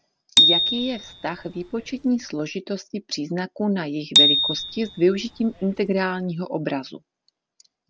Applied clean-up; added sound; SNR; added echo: none; Bicycle bell; -3 dB; none.